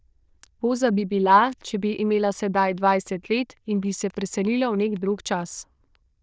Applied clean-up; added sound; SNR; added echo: neural diffusion model UNIVERSE++.